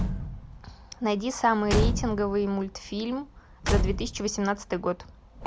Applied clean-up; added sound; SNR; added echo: none; Slam / Truck / Car; 2 dB; none.